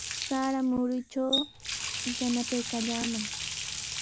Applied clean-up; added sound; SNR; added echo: none; Water tap, faucet; 3 dB; none.